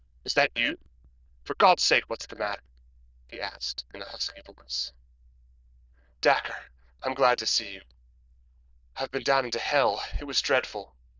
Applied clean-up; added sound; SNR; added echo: neural diffusion model UNIVERSE++.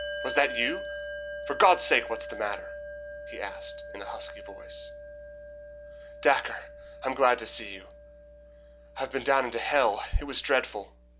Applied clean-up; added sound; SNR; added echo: none; Bell; 12 dB; none.